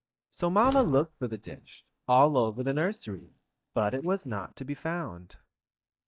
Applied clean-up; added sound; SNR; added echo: neural mask model DeepFilterNet 3.